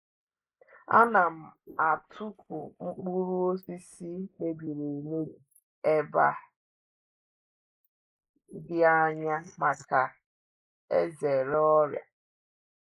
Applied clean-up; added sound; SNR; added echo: neural mask model Resemble Enhance denoiser.